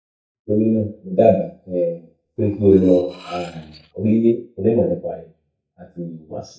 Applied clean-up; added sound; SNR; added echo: neural mask model DeepFilterNet 3.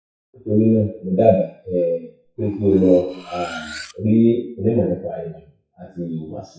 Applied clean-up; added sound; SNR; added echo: classical method WPE with log-MMSE.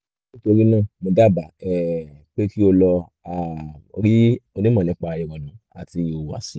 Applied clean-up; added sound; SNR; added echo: none; none; none; none.